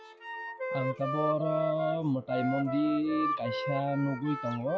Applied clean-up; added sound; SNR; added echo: classical method log-MMSE.